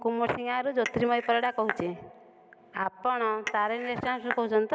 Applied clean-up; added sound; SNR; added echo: none; Cutlery, silverware / Dishes, pots, and pans / Chink, clink; 9 dB; none.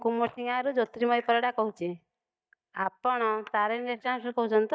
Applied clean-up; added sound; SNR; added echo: neural mask model DeepFilterNet 3.